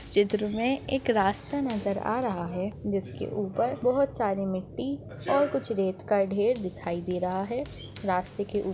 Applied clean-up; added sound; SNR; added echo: none; Run; 17 dB; none.